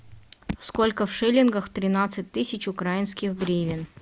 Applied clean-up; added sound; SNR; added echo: none; none; none; none.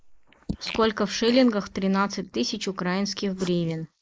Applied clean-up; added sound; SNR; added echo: neural mask model Resemble Enhance denoiser.